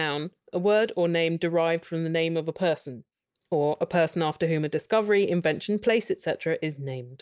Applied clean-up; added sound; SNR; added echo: none; none; none; none.